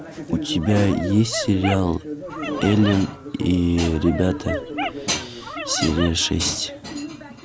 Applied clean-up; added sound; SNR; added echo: none; Dog; 10 dB; none.